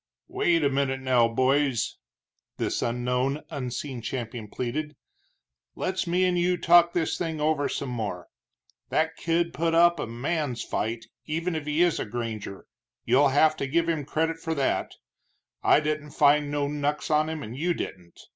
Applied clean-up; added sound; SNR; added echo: none; none; none; none.